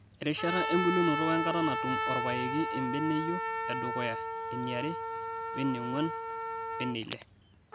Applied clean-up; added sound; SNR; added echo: none; Trumpet; 1 dB; none.